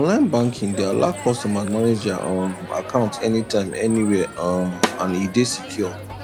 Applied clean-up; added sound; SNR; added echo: none; Snare drum + Crowd; 11 dB; none.